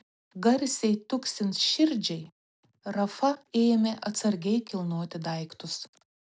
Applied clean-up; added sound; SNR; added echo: none; none; none; none.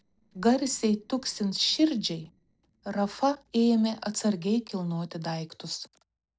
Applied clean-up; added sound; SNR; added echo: neural separator model SepFormer DNS4.